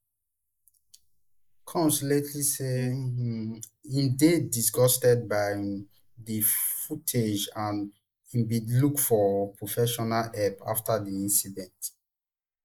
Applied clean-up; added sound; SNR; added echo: neural mask model Resemble Enhance denoiser.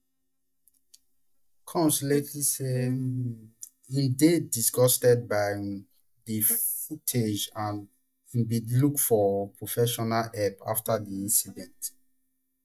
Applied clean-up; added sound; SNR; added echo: neural mask model DeepFilterNet 3.